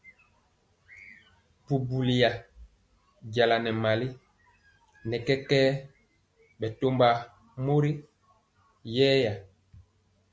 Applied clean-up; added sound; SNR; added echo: none; none; none; none.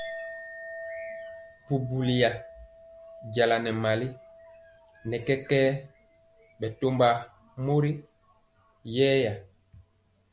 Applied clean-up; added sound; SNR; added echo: none; Chink, clink; 17 dB; none.